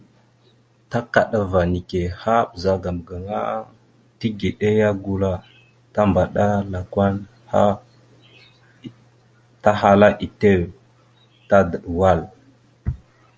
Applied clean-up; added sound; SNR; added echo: none; none; none; none.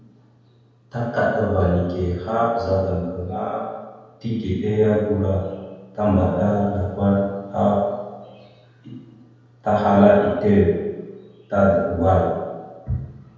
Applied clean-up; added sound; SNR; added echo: none; none; none; reverberation time 1.2 s.